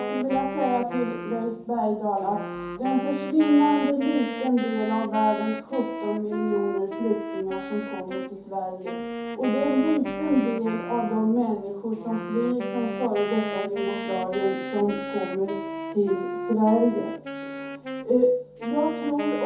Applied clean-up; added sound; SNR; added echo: none; Wind instrument, woodwind instrument; 7 dB; reverberation time 0.5 s.